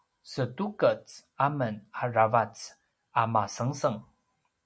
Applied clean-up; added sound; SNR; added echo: none; none; none; none.